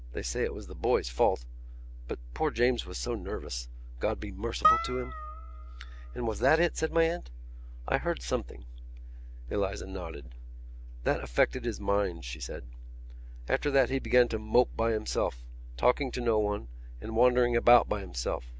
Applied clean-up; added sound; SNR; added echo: none; Harp; 2 dB; none.